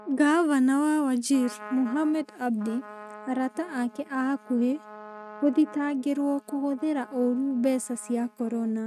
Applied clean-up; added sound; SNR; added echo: neural mask model RNNoise.